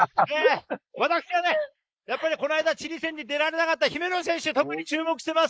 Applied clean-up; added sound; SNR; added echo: neural mask model Resemble Enhance denoiser.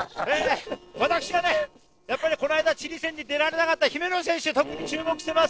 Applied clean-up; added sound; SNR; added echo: neural separator model SepFormer DNS4.